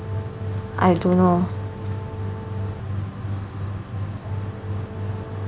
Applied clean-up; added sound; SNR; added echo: none; Brass instrument; 18 dB; none.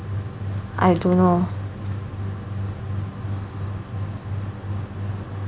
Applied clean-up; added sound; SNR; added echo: none; none; none; none.